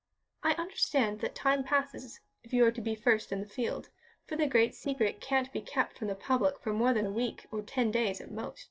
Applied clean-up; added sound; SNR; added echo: neural separator model SepFormer DNS4.